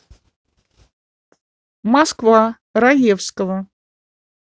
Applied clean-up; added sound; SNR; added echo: none; none; none; none.